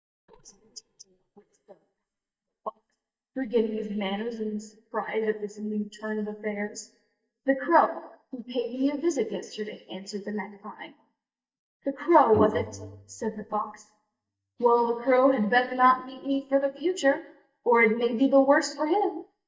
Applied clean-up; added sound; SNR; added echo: neural mask model DeepFilterNet 3.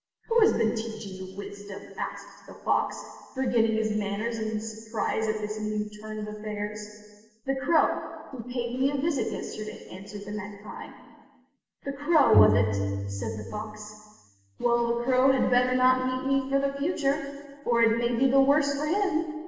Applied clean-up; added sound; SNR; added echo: none; Bowed string instrument; 3 dB; reverberation time 1.4 s.